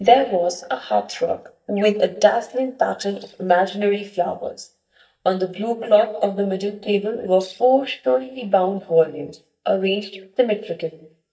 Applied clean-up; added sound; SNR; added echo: neural mask model DeepFilterNet 3.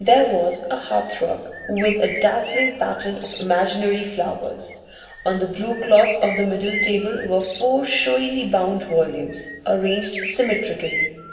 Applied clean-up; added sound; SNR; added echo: none; Bird; 11 dB; reverberation time 1.4 s.